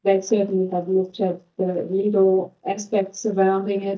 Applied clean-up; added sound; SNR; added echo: neural mask model DeepFilterNet 3.